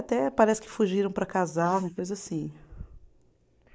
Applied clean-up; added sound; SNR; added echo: neural mask model Resemble Enhance denoiser.